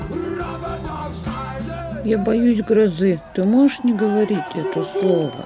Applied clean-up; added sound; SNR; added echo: none; Cheering; 8 dB; none.